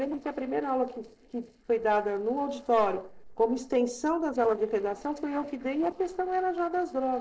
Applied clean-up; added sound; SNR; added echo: neural separator model SepFormer DNS4.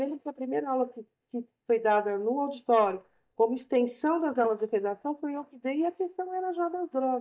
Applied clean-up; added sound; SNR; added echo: neural mask model DeepFilterNet 3.